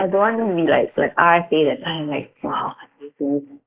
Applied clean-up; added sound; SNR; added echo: neural mask model Resemble Enhance denoiser.